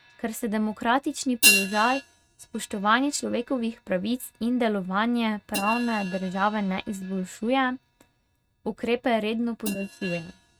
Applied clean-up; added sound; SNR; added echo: neural mask model RNNoise.